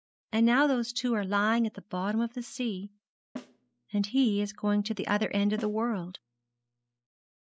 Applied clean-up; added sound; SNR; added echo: none; Snare drum; 20 dB; none.